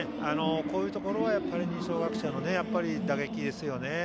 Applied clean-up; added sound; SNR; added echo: none; none; none; none.